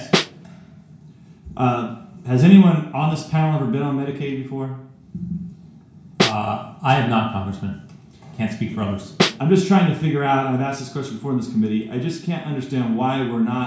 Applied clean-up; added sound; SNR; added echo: none; Snare drum; -1 dB; reverberation time 0.6 s.